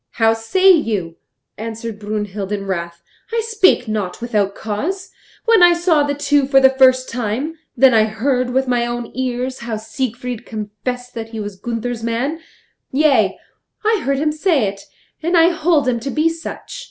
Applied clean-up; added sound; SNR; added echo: none; none; none; none.